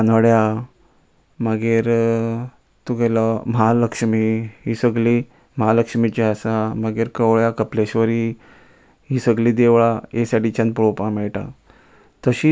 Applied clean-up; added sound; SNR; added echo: none; none; none; none.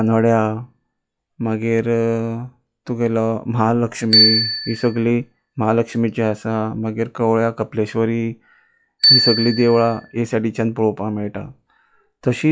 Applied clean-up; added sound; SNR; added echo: classical method log-MMSE.